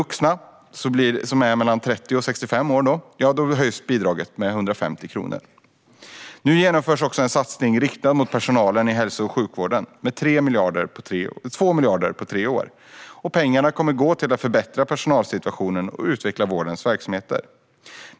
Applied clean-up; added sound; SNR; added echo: none; none; none; none.